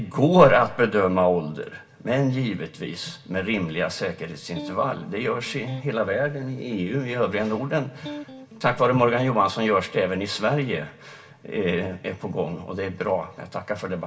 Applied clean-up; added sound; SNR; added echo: none; Electric guitar; 17 dB; reverberation time 0.1 s.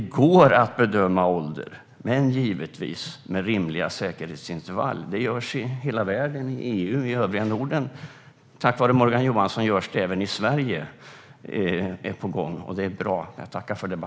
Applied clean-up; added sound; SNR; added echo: none; none; none; none.